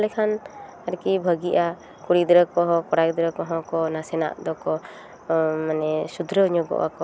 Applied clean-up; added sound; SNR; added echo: none; none; none; none.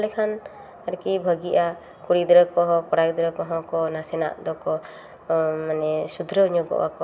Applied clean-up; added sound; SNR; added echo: none; none; none; reverberation time 1.1 s.